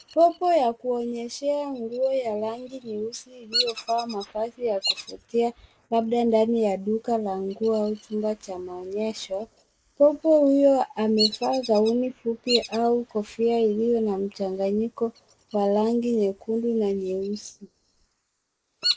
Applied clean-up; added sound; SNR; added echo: neural mask model Resemble Enhance denoiser.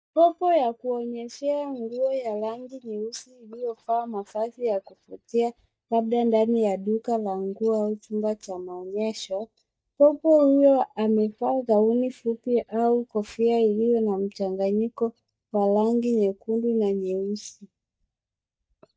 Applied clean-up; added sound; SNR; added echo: neural mask model DeepFilterNet 3.